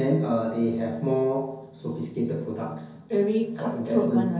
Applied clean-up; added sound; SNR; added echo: none; none; none; reverberation time 0.3 s.